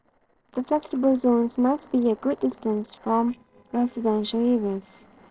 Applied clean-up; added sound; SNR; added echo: neural separator model SepFormer DNS4.